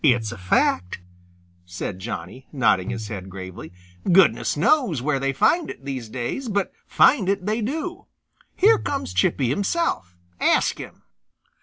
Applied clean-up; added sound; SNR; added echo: none; Tabla; 13 dB; none.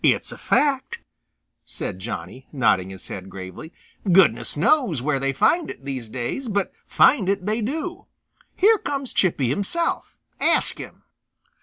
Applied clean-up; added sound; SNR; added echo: none; none; none; none.